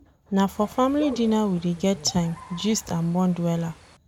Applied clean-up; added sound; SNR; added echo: none; Bird; 19 dB; none.